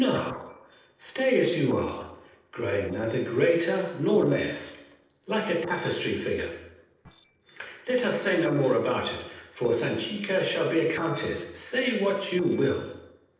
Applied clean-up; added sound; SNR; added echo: neural separator model SepFormer DNS4.